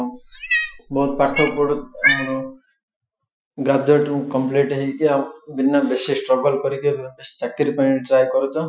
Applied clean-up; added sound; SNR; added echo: classical method Wiener filter.